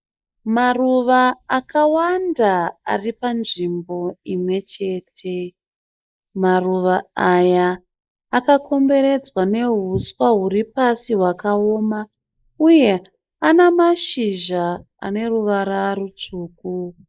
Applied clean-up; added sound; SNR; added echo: neural mask model Resemble Enhance denoiser.